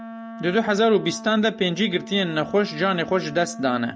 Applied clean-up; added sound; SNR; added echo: none; Wind instrument, woodwind instrument; 14 dB; none.